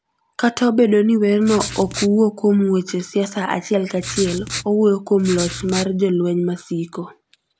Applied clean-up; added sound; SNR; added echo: none; Writing; 11 dB; none.